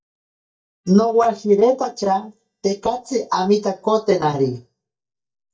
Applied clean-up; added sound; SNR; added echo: neural mask model DeepFilterNet 3.